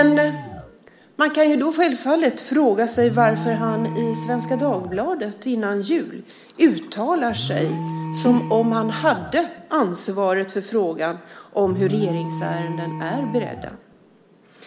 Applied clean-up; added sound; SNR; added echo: none; Alarm; 10 dB; none.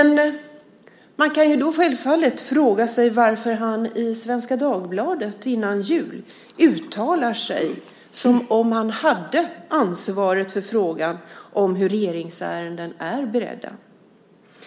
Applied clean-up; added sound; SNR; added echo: none; none; none; none.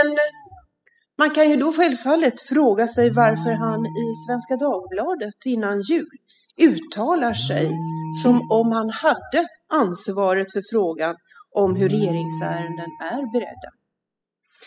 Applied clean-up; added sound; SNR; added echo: classical method spectral subtraction.